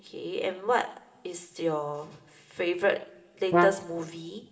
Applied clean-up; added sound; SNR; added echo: none; Brass instrument; -3 dB; reverberation time 1.6 s.